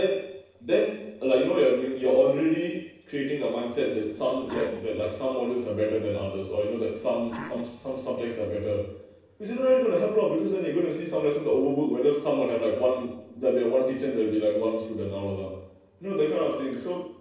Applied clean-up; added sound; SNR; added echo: neural separator model SepFormer DNS4.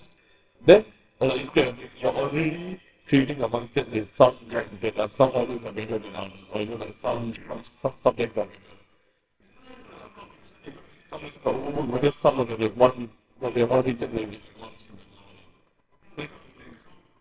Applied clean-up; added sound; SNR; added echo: neural separator model SepFormer WHAMR!.